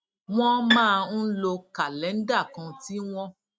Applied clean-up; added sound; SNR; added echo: none; Bowed string instrument; 4 dB; none.